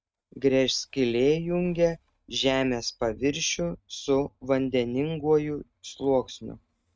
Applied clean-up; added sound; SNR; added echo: neural mask model RNNoise.